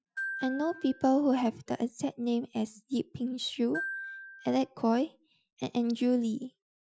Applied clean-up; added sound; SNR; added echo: classical method Wiener filter.